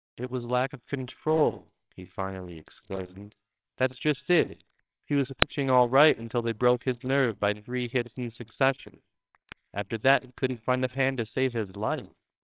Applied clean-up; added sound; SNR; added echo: neural separator model SepFormer WHAMR!.